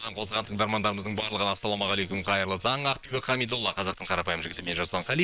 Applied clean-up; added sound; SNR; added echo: neural separator model SepFormer WHAM!.